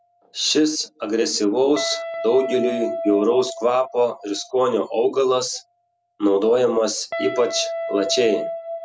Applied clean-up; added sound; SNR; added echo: none; Guitar; 10 dB; none.